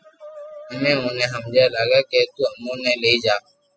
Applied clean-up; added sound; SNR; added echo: classical method spectral subtraction.